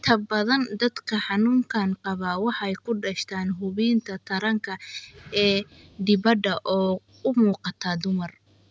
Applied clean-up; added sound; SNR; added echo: none; none; none; none.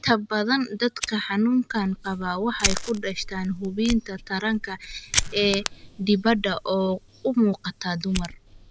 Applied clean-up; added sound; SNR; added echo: none; Fire; 8 dB; none.